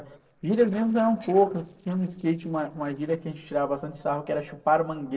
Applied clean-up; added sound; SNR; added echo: neural separator model SepFormer DNS4.